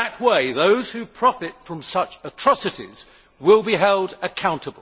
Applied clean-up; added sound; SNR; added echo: none; none; none; none.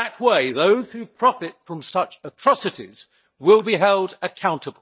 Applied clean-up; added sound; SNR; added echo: neural mask model DeepFilterNet 3.